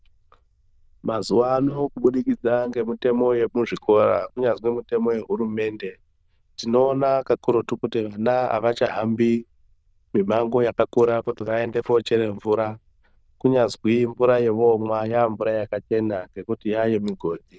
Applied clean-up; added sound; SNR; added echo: neural diffusion model UNIVERSE++.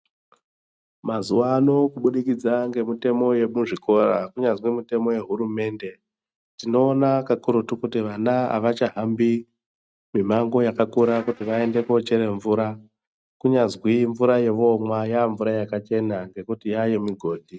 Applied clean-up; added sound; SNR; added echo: neural mask model RNNoise.